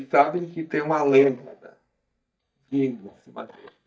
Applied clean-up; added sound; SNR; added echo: neural mask model DeepFilterNet 3.